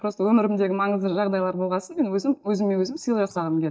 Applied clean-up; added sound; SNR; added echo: neural mask model DeepFilterNet 3.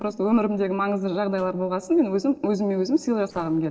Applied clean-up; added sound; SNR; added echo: neural separator model SepFormer DNS4.